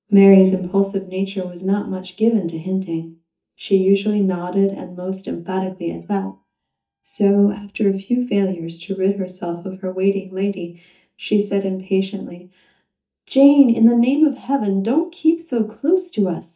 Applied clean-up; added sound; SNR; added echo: neural mask model DeepFilterNet 3.